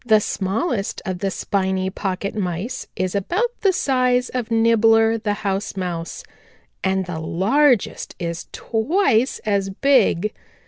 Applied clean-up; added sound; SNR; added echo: none; none; none; none.